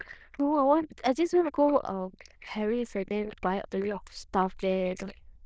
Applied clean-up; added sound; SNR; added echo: neural diffusion model UNIVERSE++.